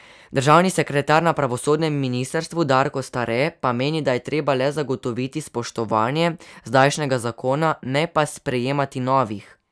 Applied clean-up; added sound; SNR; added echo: none; none; none; none.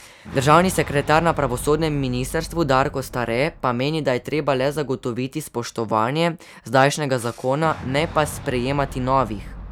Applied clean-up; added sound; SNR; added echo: none; Boom; 15 dB; none.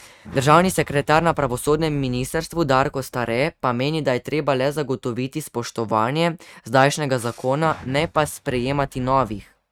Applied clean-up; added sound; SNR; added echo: neural mask model RNNoise.